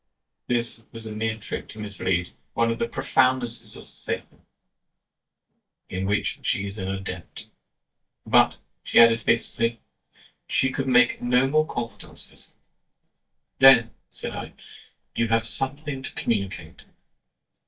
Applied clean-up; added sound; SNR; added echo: neural mask model DeepFilterNet 3.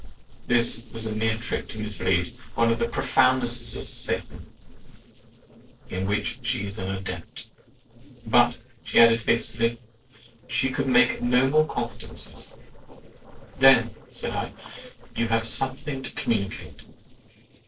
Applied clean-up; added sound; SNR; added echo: neural separator model SepFormer DNS4.